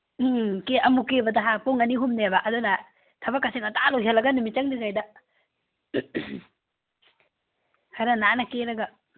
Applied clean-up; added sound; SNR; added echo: none; none; none; none.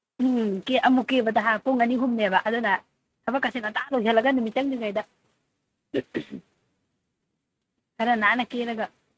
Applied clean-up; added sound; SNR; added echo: neural mask model RNNoise.